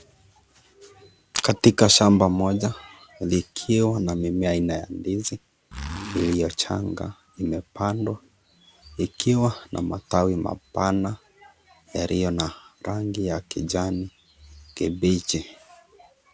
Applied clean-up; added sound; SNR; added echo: none; Zipper (clothing); 8 dB; none.